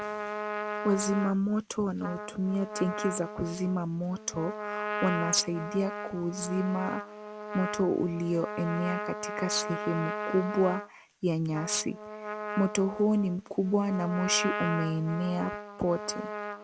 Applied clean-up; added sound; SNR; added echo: none; Trumpet; 7 dB; none.